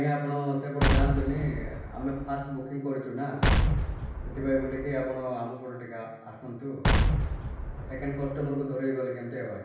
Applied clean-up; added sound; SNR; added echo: none; Explosion; -4 dB; reverberation time 0.9 s.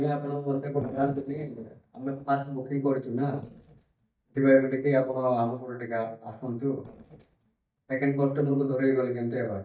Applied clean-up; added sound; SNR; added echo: neural mask model DeepFilterNet 3.